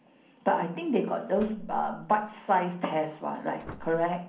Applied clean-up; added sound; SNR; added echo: none; Slam; 18 dB; reverberation time 0.6 s.